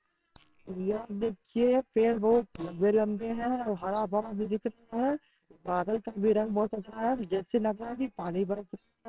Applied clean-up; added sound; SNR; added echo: neural separator model SepFormer WHAMR!.